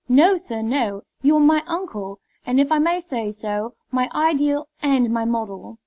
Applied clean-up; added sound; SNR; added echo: none; none; none; none.